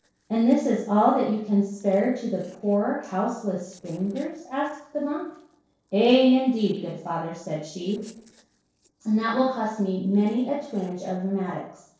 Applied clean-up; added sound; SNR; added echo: neural separator model SepFormer DNS4.